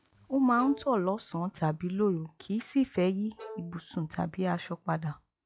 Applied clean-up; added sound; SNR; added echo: classical method log-MMSE.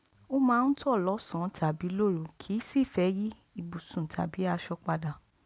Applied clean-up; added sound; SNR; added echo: none; none; none; none.